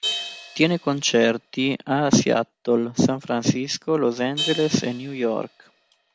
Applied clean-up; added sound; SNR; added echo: none; Crash cymbal; 13 dB; none.